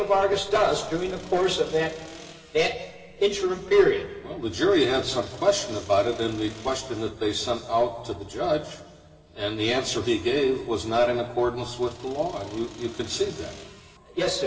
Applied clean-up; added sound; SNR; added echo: none; Accelerating, revving, vroom; 20 dB; reverberation time 2.1 s.